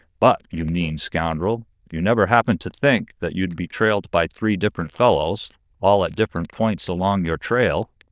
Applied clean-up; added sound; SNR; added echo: neural diffusion model UNIVERSE++.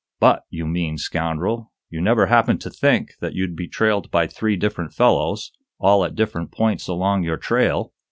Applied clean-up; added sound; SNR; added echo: none; none; none; none.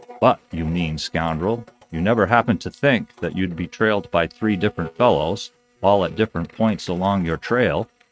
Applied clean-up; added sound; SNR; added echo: neural mask model RNNoise.